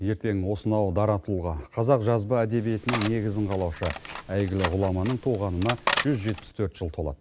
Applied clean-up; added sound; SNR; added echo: none; Cutlery, silverware; 6 dB; none.